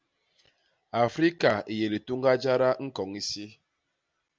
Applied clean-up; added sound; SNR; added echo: none; none; none; none.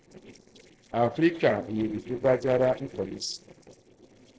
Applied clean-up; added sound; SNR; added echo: neural separator model SepFormer DNS4.